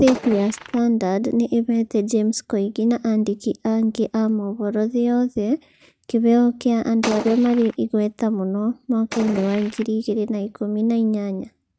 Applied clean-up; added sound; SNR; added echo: neural mask model RNNoise.